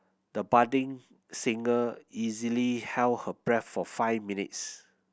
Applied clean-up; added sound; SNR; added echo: none; none; none; none.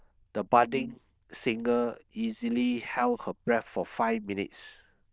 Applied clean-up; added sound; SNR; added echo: neural diffusion model UNIVERSE++.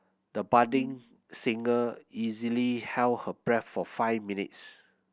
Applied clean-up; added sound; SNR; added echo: none; Brass instrument; 13 dB; none.